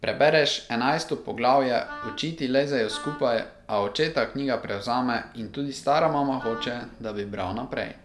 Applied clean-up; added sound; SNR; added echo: none; Wind instrument, woodwind instrument; 15 dB; none.